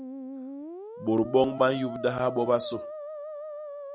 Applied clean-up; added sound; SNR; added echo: none; Musical instrument; 10 dB; none.